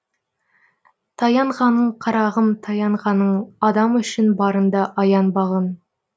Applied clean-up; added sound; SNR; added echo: none; none; none; none.